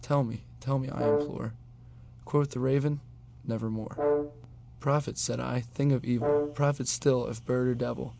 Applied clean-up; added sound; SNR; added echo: none; Brass instrument; 3 dB; none.